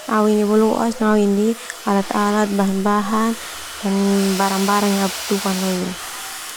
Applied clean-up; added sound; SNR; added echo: none; Domestic sounds, home sounds; 12 dB; none.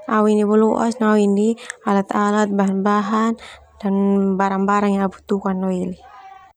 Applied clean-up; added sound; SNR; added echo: none; none; none; none.